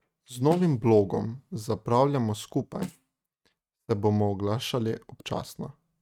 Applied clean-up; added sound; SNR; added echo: neural mask model RNNoise.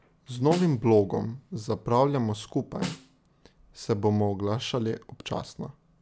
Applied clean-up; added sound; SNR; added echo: none; Snare drum; 12 dB; none.